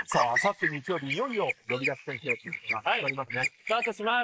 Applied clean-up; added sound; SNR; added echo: neural mask model Resemble Enhance denoiser.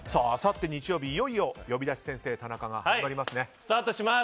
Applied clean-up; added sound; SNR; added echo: none; none; none; none.